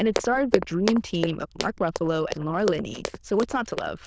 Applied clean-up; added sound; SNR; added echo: neural diffusion model UNIVERSE++.